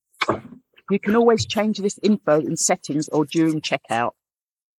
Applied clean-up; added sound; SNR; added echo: neural mask model Resemble Enhance denoiser.